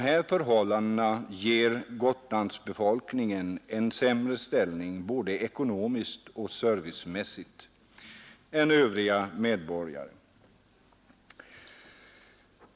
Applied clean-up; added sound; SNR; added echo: none; none; none; none.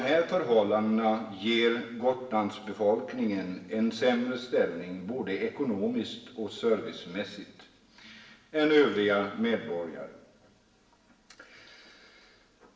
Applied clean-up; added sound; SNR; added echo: none; none; none; reverberation time 1.1 s.